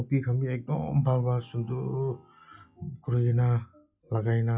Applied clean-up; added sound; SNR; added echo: classical method log-MMSE.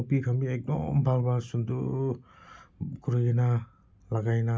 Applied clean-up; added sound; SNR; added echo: none; none; none; none.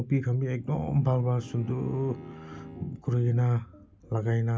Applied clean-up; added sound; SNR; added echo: none; Bowed string instrument + Organ; 19 dB; none.